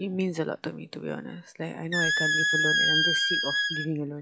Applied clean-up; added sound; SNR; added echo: classical method log-MMSE.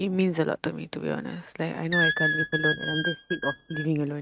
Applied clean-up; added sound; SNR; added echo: neural mask model RNNoise.